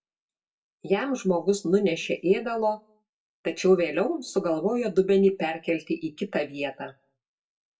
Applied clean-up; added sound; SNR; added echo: none; none; none; reverberation time 0.2 s.